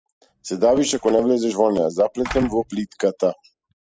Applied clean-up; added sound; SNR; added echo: classical method spectral subtraction.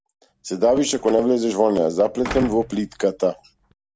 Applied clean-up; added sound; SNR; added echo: none; Slam; 16 dB; none.